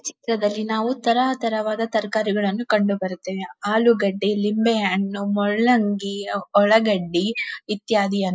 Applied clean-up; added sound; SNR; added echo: neural mask model Resemble Enhance denoiser.